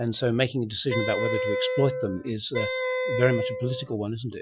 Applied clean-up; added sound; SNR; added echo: classical method Wiener filter.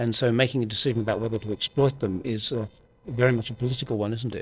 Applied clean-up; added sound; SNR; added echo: neural separator model SepFormer DNS4.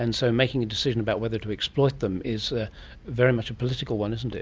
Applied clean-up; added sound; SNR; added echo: none; none; none; none.